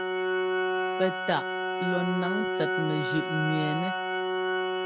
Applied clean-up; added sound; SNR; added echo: none; Organ; -3 dB; none.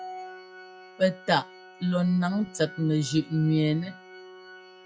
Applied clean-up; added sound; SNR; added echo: classical method log-MMSE.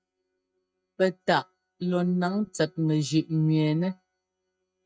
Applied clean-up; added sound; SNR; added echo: neural mask model DeepFilterNet 3.